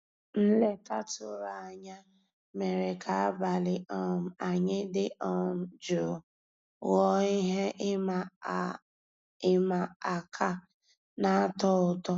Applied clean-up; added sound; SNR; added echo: none; none; none; none.